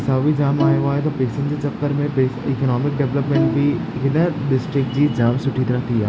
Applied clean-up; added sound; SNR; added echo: none; Bowed string instrument; 8 dB; none.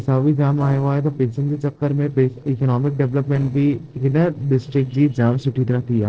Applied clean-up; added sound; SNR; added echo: neural separator model SepFormer DNS4.